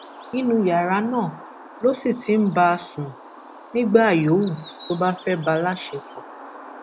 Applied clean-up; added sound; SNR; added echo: none; Bird; 18 dB; none.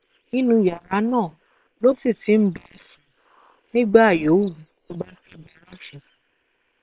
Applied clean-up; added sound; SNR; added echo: neural separator model SepFormer WHAM!.